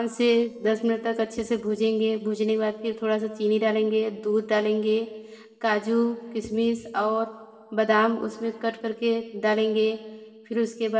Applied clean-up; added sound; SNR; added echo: neural separator model SepFormer DNS4.